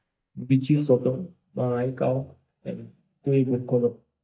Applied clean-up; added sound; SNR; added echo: neural mask model DeepFilterNet 3.